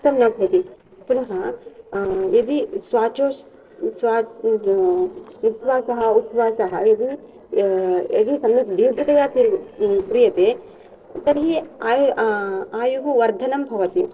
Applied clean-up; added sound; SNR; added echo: neural separator model SepFormer DNS4.